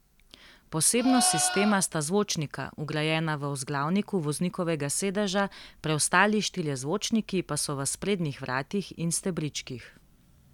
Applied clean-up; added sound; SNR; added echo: none; Livestock, farm animals, working animals; 5 dB; none.